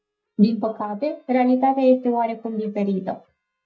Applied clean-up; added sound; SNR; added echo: neural mask model DeepFilterNet 3.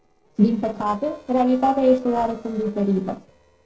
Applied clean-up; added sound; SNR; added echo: neural separator model SepFormer DNS4.